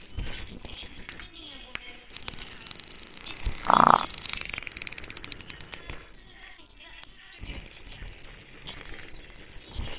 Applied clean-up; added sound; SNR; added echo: neural separator model SepFormer WHAMR!.